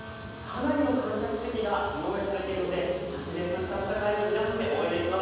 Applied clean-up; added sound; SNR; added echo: none; Bowed string instrument; 17 dB; reverberation time 1.2 s.